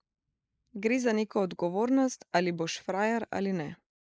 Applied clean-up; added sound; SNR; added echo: neural mask model Resemble Enhance denoiser.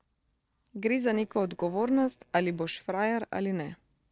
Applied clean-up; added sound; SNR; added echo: neural separator model SepFormer DNS4.